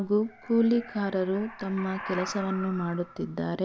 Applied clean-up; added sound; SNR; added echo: none; Animal; 14 dB; none.